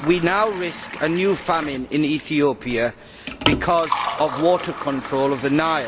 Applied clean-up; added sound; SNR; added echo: none; Liquid; 9 dB; none.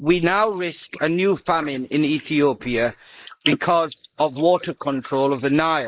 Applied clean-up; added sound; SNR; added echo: neural mask model Resemble Enhance denoiser.